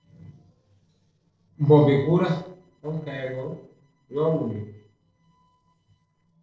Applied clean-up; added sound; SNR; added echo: neural separator model SepFormer DNS4.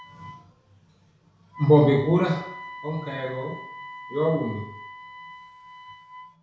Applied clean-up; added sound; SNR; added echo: none; Wind instrument, woodwind instrument; 16 dB; reverberation time 0.6 s.